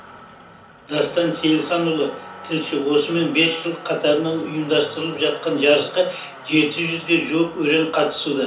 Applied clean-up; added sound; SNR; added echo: none; Motor vehicle (road); 17 dB; reverberation time 0.4 s.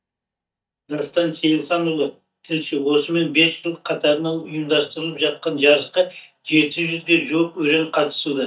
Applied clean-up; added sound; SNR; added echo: neural mask model DeepFilterNet 3.